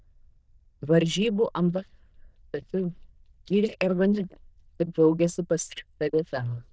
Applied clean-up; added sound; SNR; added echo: neural diffusion model UNIVERSE++.